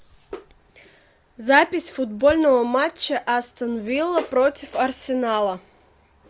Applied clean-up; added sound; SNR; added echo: none; none; none; none.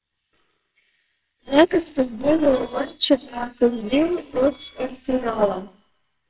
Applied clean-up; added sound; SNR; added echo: neural separator model SepFormer WHAMR!.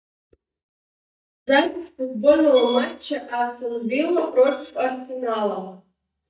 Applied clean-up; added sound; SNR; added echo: neural mask model DeepFilterNet 3.